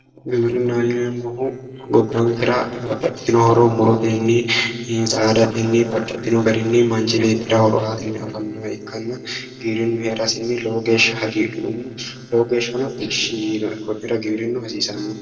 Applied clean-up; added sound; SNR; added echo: neural separator model SepFormer DNS4.